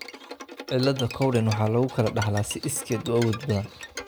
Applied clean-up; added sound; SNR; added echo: none; Bowed string instrument; 13 dB; none.